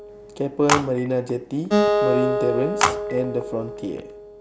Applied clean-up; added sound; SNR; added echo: none; Telephone + Acoustic guitar; -2 dB; none.